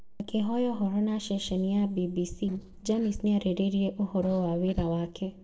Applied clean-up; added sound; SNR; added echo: neural separator model SepFormer DNS4.